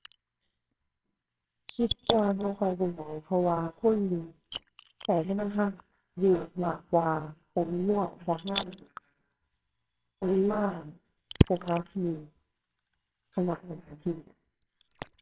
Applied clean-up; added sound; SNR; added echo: neural separator model SepFormer WHAMR!.